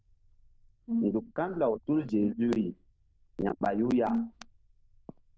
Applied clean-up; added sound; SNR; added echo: neural diffusion model UNIVERSE++.